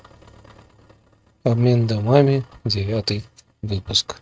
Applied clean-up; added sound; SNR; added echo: neural mask model RNNoise.